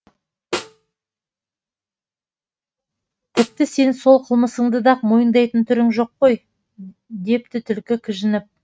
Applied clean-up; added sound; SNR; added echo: neural mask model RNNoise.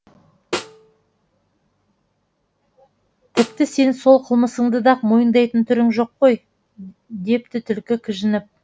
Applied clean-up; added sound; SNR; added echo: none; Snare drum; 13 dB; none.